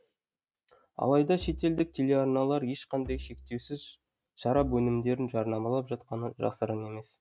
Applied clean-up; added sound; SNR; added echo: neural mask model RNNoise.